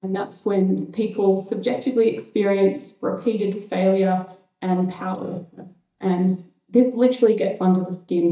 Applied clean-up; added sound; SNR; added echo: neural mask model DeepFilterNet 3.